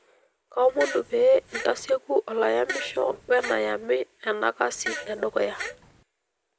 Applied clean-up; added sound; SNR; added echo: none; Fart; 11 dB; none.